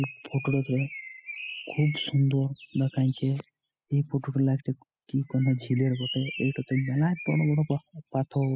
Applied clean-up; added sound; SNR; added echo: classical method spectral subtraction.